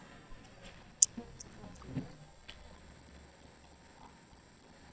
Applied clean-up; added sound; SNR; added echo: neural mask model DeepFilterNet 3.